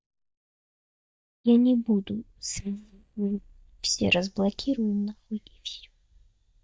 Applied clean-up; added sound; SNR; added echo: neural mask model DeepFilterNet 3.